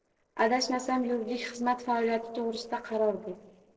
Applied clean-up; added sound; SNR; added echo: neural separator model SepFormer DNS4.